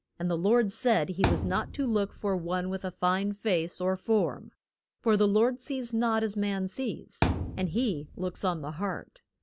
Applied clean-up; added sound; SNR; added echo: none; Thump, thud; 5 dB; none.